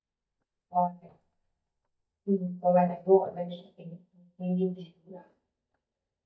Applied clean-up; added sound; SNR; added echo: neural mask model DeepFilterNet 3.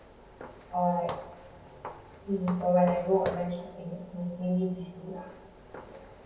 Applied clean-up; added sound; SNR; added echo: none; Walk, footsteps; 12 dB; reverberation time 0.9 s.